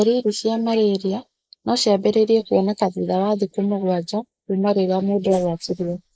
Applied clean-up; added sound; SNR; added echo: neural mask model Resemble Enhance denoiser.